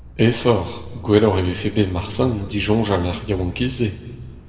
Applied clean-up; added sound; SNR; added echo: none; Mechanisms / Bicycle; 15 dB; reverberation time 1.6 s.